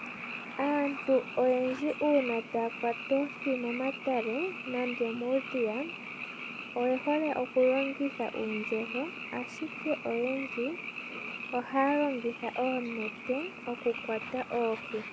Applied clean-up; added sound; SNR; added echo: none; Frog; 9 dB; none.